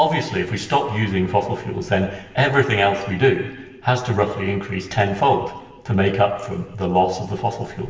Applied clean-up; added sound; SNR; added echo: none; none; none; reverberation time 1.2 s.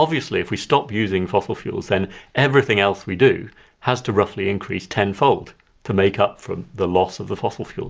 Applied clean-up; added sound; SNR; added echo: none; none; none; none.